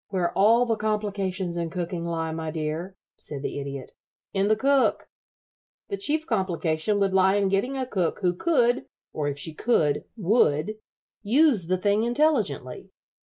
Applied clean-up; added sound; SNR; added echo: neural mask model Resemble Enhance denoiser.